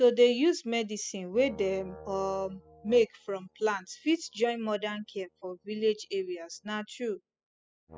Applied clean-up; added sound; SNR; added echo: classical method spectral subtraction.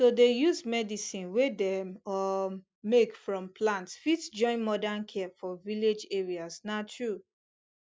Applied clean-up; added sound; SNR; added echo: none; none; none; none.